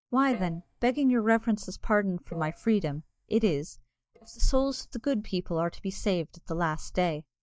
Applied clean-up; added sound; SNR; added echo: neural mask model DeepFilterNet 3.